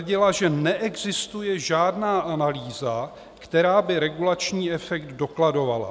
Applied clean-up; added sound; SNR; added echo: none; none; none; none.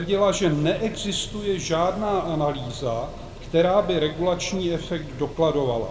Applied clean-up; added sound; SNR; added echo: none; Mechanical fan; 14 dB; reverberation time 1.6 s.